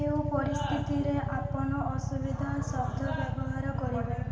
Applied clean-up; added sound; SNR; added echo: none; Idling / Motorcycle; 0 dB; reverberation time 2.0 s.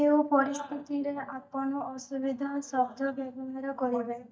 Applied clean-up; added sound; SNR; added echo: neural mask model DeepFilterNet 3.